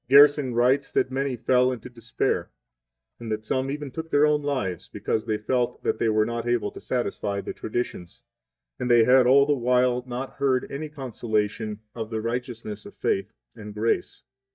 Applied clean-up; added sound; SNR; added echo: neural mask model DeepFilterNet 3.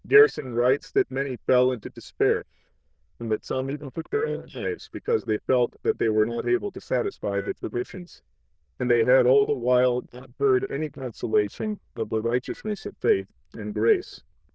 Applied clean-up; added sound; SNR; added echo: neural diffusion model UNIVERSE++.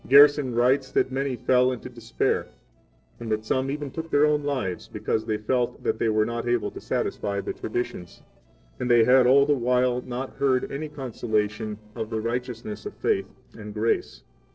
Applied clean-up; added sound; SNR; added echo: neural separator model SepFormer DNS4.